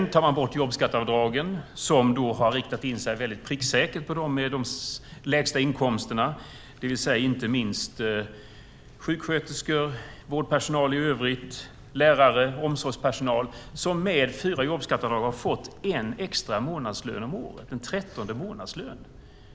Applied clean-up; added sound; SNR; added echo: none; none; none; none.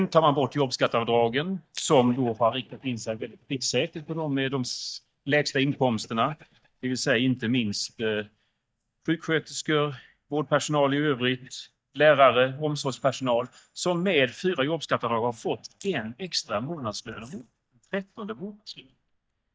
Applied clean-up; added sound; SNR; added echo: neural mask model DeepFilterNet 3.